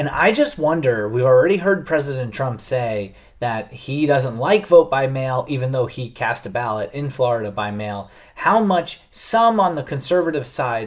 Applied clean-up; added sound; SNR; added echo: none; none; none; none.